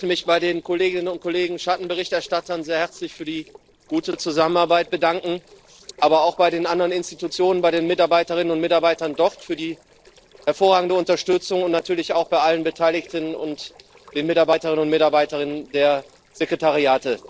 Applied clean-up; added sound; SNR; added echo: neural separator model SepFormer DNS4.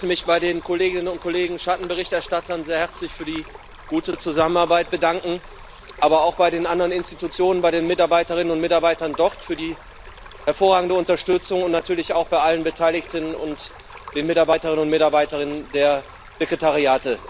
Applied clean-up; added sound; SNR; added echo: none; Stream; 19 dB; none.